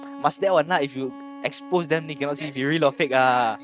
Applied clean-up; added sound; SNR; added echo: neural mask model RNNoise.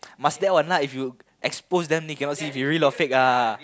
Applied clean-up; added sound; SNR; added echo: none; none; none; none.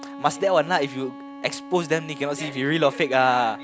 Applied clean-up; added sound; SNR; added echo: none; Bowed string instrument; 15 dB; none.